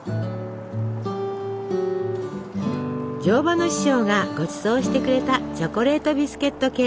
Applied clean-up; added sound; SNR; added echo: none; Traffic noise, roadway noise; 19 dB; none.